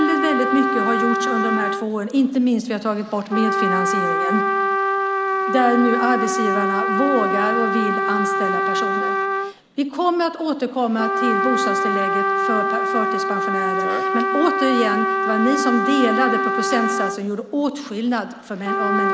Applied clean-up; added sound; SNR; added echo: none; Trumpet; -1 dB; none.